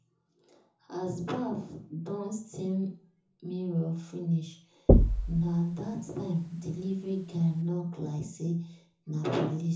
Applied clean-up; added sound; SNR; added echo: none; Knock; -5 dB; reverberation time 0.5 s.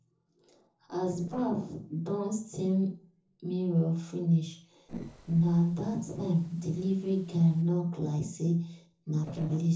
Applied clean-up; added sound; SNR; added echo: neural separator model SepFormer DNS4.